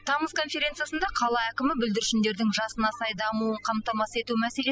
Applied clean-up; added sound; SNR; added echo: classical method spectral subtraction.